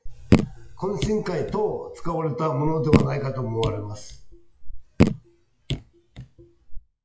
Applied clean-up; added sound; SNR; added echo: classical method WPE with log-MMSE.